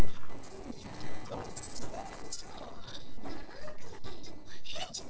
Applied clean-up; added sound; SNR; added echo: neural separator model SepFormer DNS4.